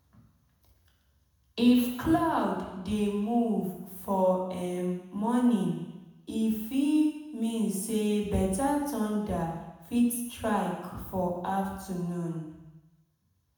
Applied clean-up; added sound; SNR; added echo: none; none; none; reverberation time 1.0 s.